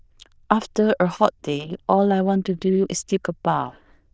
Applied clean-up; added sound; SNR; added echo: neural diffusion model UNIVERSE++.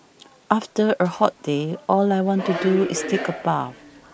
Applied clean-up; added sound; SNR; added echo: none; Subway, metro, underground; 8 dB; none.